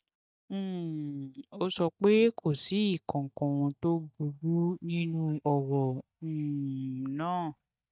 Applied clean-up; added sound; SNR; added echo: neural mask model DeepFilterNet 3.